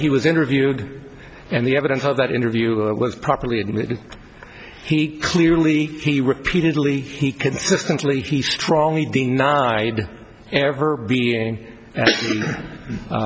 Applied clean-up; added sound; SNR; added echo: none; none; none; none.